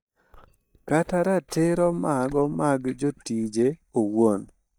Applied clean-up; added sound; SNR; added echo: neural mask model DeepFilterNet 3.